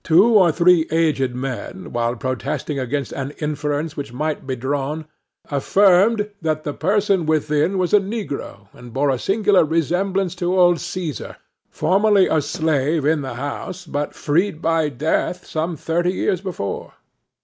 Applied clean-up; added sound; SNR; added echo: none; none; none; none.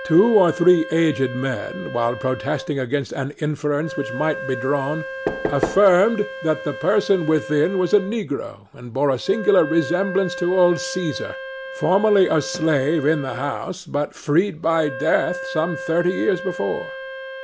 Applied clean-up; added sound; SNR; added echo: none; Wind instrument, woodwind instrument + Knock / Wood; 11 dB; none.